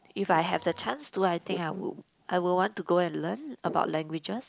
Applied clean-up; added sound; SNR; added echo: none; Printer; 20 dB; none.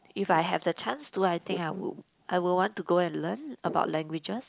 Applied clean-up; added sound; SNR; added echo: none; none; none; none.